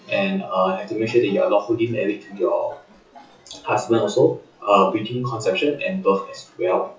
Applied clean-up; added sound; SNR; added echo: classical method WPE with log-MMSE.